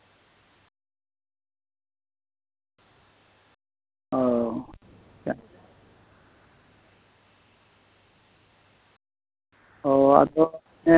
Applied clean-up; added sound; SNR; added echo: none; none; none; none.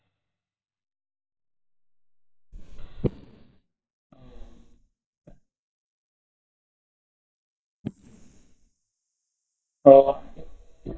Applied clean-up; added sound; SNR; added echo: neural mask model DeepFilterNet 3.